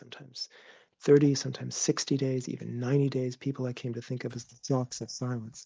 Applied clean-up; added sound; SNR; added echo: neural mask model DeepFilterNet 3.